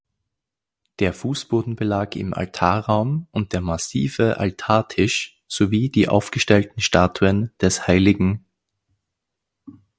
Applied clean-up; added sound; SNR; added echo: none; none; none; none.